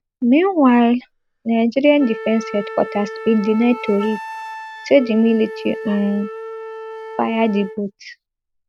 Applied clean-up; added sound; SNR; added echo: none; Wind instrument, woodwind instrument; 13 dB; none.